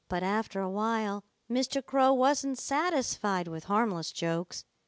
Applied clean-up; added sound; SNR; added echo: none; none; none; none.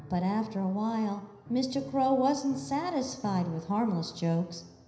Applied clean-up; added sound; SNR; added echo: none; Piano; 18 dB; reverberation time 0.9 s.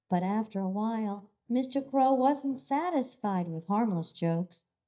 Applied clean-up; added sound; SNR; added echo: neural mask model DeepFilterNet 3.